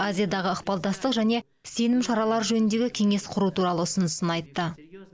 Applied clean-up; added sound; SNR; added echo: none; none; none; none.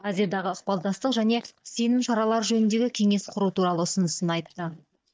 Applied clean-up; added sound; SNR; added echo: neural mask model DeepFilterNet 3.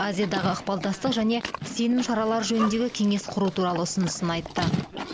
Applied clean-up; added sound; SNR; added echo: none; Livestock, farm animals, working animals; 9 dB; none.